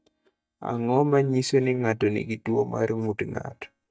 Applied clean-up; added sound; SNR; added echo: neural mask model DeepFilterNet 3.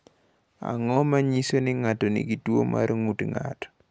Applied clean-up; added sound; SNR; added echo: none; none; none; none.